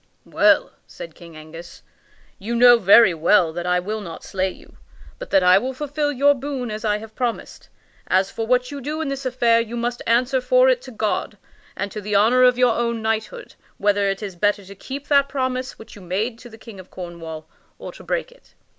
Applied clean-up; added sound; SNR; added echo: none; none; none; none.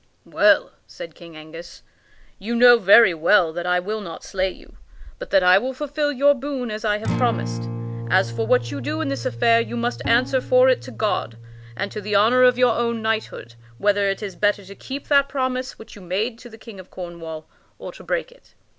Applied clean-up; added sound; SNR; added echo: none; Bowed string instrument + Acoustic guitar; 13 dB; none.